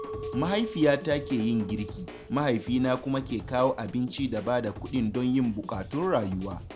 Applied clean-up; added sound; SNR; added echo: none; Chink, clink + Drum / Drum kit; 12 dB; none.